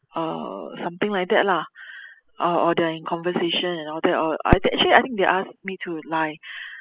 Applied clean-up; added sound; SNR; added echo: classical method spectral subtraction.